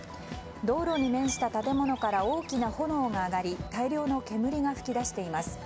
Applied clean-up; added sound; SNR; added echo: none; Bird; 18 dB; none.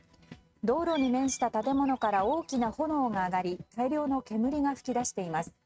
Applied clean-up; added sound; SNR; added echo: neural mask model RNNoise.